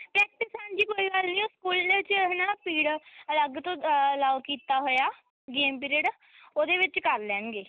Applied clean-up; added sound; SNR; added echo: none; none; none; none.